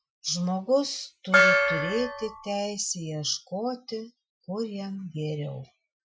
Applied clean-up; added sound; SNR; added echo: classical method Wiener filter.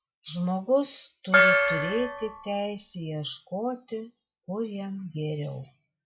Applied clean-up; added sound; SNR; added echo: classical method log-MMSE.